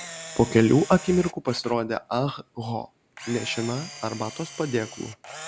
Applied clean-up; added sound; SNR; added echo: none; Camera; 15 dB; none.